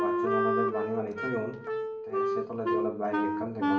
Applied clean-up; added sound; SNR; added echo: none; Wind instrument, woodwind instrument; -4 dB; reverberation time 0.9 s.